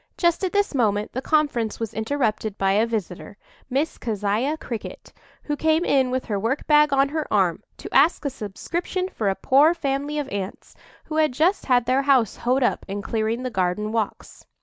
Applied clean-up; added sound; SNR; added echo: none; none; none; none.